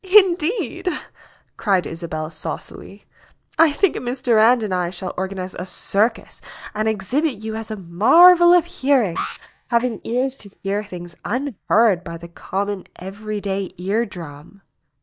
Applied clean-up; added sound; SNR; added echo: neural mask model DeepFilterNet 3.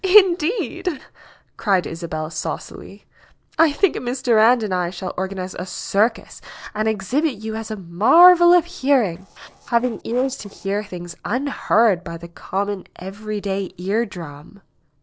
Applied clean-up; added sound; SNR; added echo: neural separator model SepFormer DNS4.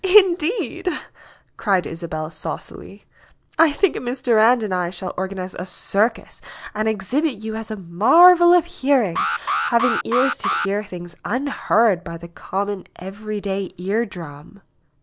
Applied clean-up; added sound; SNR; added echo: none; Alarm; 2 dB; none.